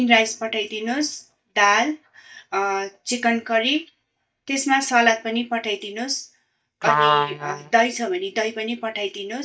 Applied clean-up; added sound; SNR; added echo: neural mask model DeepFilterNet 3.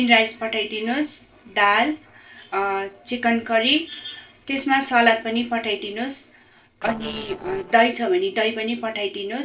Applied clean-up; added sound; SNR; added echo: neural separator model SepFormer DNS4.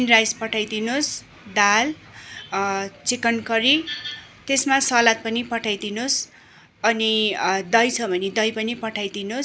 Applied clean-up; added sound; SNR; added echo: none; none; none; none.